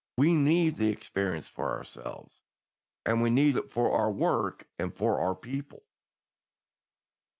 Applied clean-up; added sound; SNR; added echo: none; none; none; none.